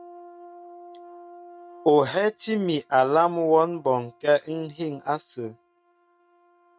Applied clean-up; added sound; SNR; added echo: neural mask model RNNoise.